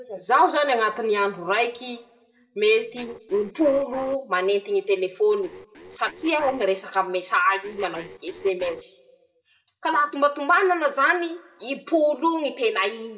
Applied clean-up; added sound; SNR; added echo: neural separator model SepFormer DNS4.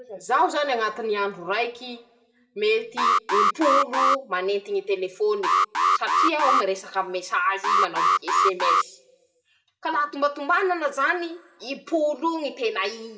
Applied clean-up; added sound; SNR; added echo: none; Alarm; -4 dB; reverberation time 0.6 s.